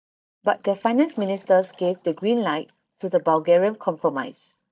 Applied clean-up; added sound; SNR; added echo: neural mask model DeepFilterNet 3.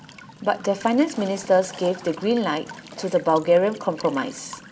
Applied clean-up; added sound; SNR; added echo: none; Walk, footsteps / Stream / Trickle, dribble / Chirp, tweet; 19 dB; reverberation time 0.3 s.